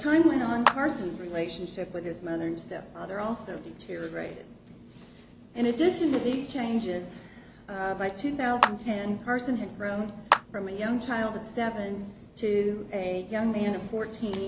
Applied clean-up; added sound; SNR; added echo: none; Clapping; 2 dB; none.